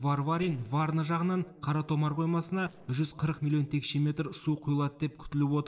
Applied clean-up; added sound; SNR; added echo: neural separator model SepFormer DNS4.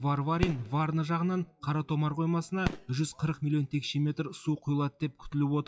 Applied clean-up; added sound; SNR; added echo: classical method WPE with log-MMSE.